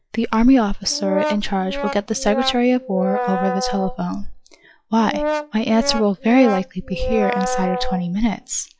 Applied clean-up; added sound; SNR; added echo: classical method log-MMSE.